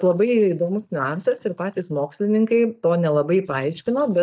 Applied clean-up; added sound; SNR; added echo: neural mask model DeepFilterNet 3.